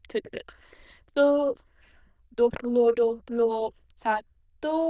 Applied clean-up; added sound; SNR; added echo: neural diffusion model UNIVERSE++.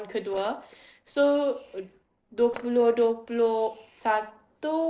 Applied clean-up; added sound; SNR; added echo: neural separator model SepFormer DNS4.